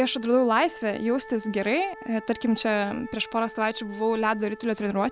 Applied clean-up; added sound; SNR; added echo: none; Wind instrument, woodwind instrument; 17 dB; none.